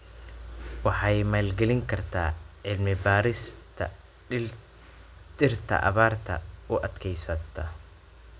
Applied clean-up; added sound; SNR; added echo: none; none; none; none.